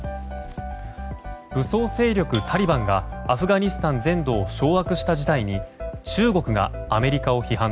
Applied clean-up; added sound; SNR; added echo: none; none; none; none.